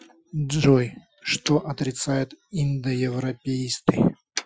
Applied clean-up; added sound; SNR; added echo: classical method Wiener filter.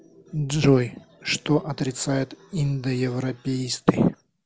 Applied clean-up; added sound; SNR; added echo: none; none; none; none.